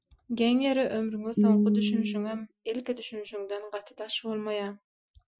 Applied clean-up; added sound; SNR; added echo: classical method Wiener filter.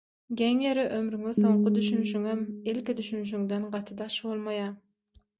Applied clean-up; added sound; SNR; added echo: neural mask model DeepFilterNet 3.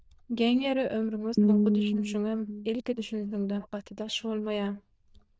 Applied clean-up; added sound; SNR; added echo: neural diffusion model UNIVERSE++.